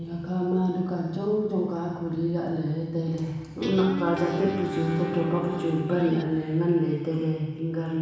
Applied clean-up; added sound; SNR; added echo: none; Guitar; 7 dB; reverberation time 1.1 s.